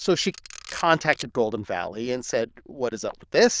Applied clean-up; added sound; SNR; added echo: neural diffusion model UNIVERSE++.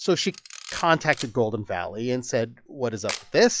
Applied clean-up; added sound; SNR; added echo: classical method log-MMSE.